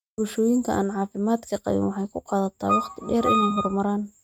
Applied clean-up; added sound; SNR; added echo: neural mask model RNNoise.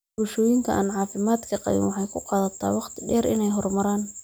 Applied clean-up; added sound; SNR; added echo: none; none; none; none.